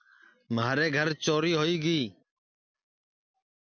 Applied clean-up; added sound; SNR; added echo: none; none; none; none.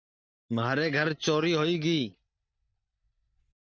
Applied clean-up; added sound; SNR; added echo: neural mask model DeepFilterNet 3.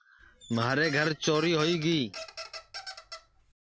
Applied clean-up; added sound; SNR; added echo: none; Squeak; 13 dB; none.